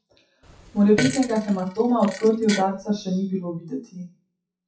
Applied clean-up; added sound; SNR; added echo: classical method WPE with log-MMSE.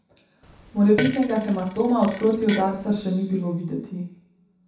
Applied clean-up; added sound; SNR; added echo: none; Fart; 11 dB; reverberation time 0.7 s.